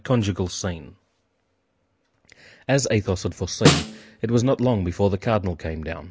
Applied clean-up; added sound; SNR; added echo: none; Snare drum; -2 dB; none.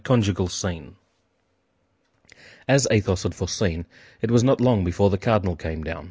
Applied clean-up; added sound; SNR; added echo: none; none; none; none.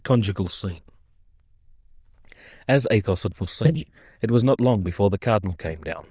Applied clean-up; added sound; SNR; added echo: neural diffusion model UNIVERSE++.